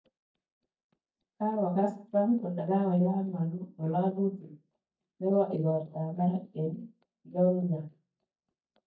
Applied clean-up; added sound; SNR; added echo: neural mask model DeepFilterNet 3.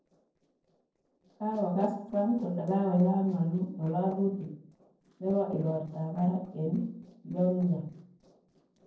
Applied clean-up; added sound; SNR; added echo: neural separator model SepFormer DNS4.